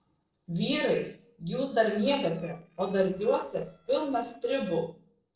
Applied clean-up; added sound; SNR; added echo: neural separator model SepFormer DNS4.